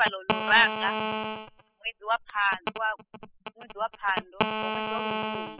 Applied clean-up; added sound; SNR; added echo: classical method spectral subtraction.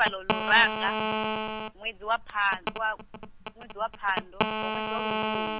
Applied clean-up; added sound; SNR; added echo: none; Telephone; 2 dB; none.